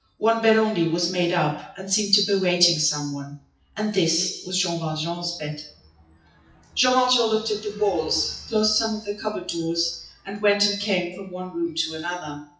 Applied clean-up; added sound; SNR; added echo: classical method WPE with log-MMSE.